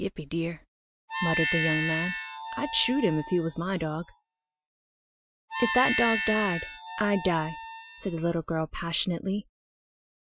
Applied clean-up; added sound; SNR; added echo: classical method Wiener filter.